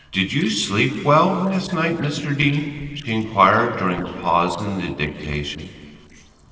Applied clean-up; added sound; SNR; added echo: neural separator model SepFormer DNS4.